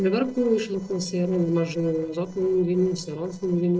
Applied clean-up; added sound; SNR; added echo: neural separator model SepFormer DNS4.